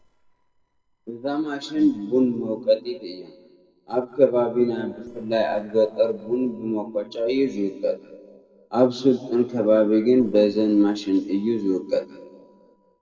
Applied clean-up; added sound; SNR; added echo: neural separator model SepFormer DNS4.